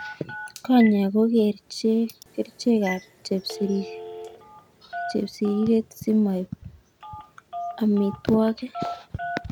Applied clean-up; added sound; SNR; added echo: none; Telephone; 14 dB; none.